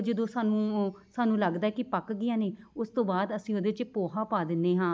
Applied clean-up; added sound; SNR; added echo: none; none; none; none.